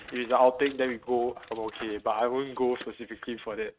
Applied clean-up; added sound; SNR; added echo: neural mask model RNNoise.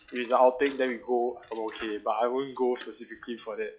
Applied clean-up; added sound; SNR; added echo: classical method log-MMSE.